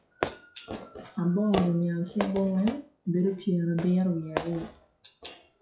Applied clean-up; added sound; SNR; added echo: classical method WPE with log-MMSE.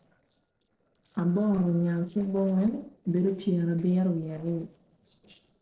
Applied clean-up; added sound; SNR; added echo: neural separator model SepFormer DNS4.